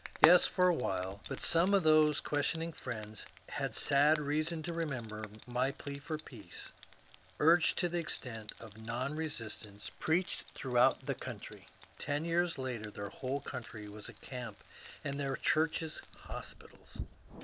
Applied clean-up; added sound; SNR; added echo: none; Frying (food); 11 dB; none.